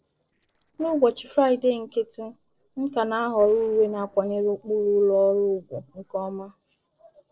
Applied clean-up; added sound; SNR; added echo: neural separator model SepFormer DNS4.